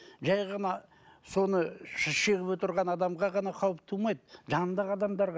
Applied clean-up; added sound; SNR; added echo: none; none; none; none.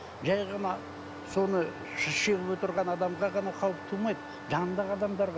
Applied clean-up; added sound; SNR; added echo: none; Wind instrument, woodwind instrument + Stream; 11 dB; none.